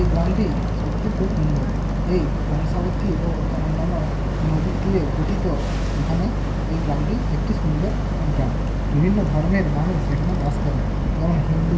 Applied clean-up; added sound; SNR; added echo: none; Boat, Water vehicle; -3 dB; reverberation time 1.4 s.